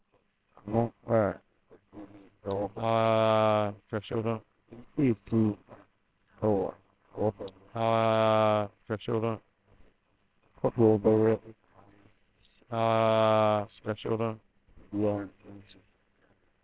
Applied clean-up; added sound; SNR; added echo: neural separator model SepFormer WHAMR!.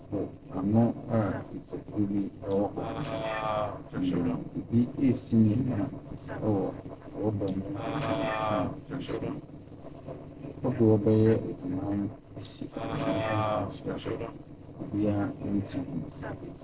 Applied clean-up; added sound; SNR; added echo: neural separator model SepFormer DNS4.